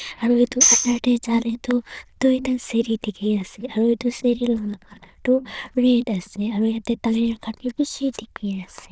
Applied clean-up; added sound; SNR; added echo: neural diffusion model UNIVERSE++.